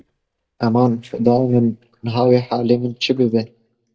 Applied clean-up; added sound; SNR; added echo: neural mask model DeepFilterNet 3.